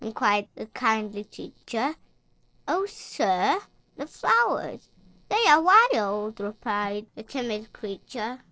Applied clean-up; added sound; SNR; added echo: neural separator model SepFormer DNS4.